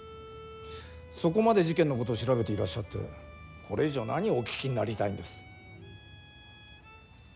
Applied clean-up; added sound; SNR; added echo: none; Bowed string instrument; 19 dB; none.